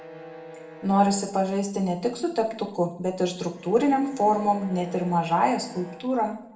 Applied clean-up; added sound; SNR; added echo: none; Bowed string instrument; 19 dB; reverberation time 0.6 s.